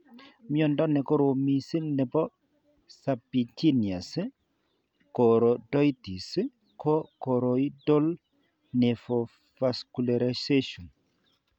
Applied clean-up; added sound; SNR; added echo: none; none; none; none.